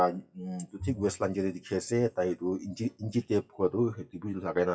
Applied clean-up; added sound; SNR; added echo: classical method WPE with log-MMSE.